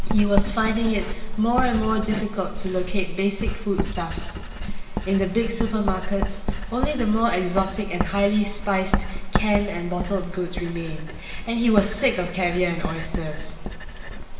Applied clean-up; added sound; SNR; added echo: none; Writing; 1 dB; reverberation time 2.0 s.